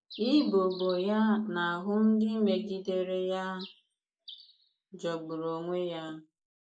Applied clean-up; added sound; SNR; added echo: neural mask model Resemble Enhance denoiser.